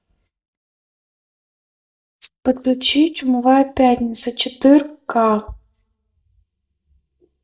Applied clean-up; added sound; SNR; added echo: neural mask model DeepFilterNet 3.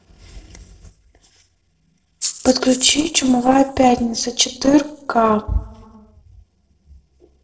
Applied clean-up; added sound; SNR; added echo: neural separator model SepFormer DNS4.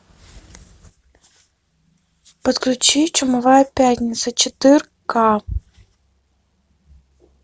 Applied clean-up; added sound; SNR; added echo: none; none; none; none.